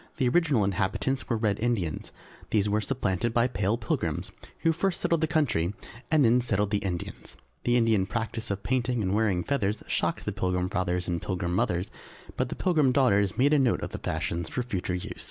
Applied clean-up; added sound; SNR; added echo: none; none; none; none.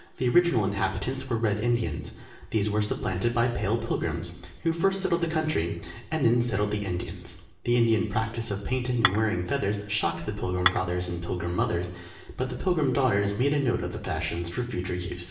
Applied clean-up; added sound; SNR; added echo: none; Dishes, pots, and pans / Chink, clink; 2 dB; reverberation time 0.7 s.